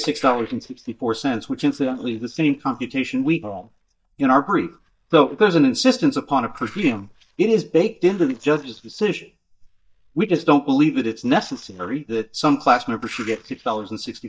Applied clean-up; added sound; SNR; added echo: neural mask model DeepFilterNet 3.